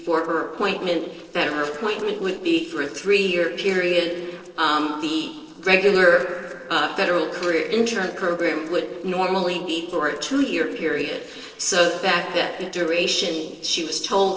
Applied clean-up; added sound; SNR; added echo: neural separator model SepFormer DNS4.